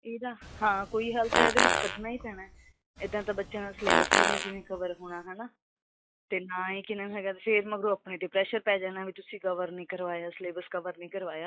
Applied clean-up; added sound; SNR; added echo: classical method log-MMSE.